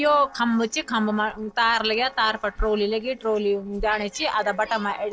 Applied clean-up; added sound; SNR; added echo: neural separator model SepFormer DNS4.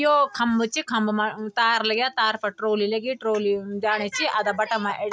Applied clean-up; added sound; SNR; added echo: none; none; none; none.